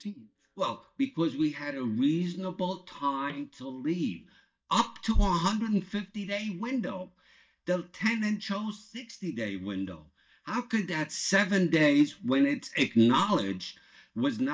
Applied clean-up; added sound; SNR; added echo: neural mask model DeepFilterNet 3.